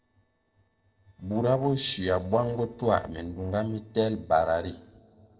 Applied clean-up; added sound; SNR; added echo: neural separator model SepFormer DNS4.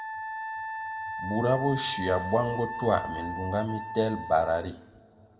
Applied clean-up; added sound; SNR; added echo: none; Wind instrument, woodwind instrument; 7 dB; reverberation time 1.2 s.